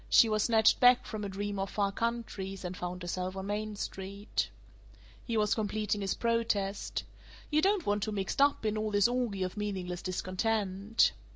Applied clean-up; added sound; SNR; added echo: none; none; none; none.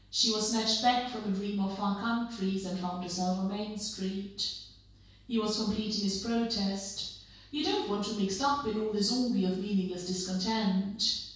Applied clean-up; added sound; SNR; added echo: none; none; none; reverberation time 0.6 s.